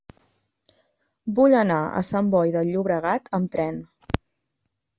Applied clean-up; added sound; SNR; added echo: none; none; none; none.